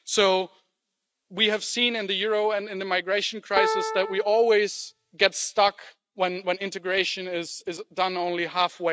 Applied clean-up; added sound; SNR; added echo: neural mask model RNNoise.